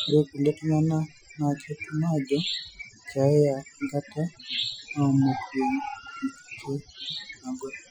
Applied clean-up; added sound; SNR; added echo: classical method Wiener filter.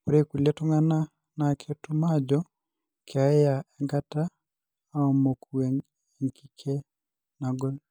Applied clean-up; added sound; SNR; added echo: none; none; none; none.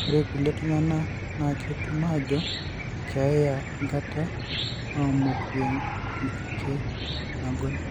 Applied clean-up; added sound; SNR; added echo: none; Cricket / Chicken, rooster; 3 dB; none.